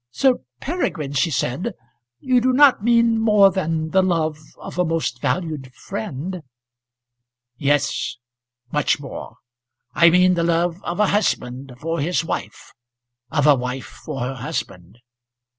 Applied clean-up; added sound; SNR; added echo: none; none; none; none.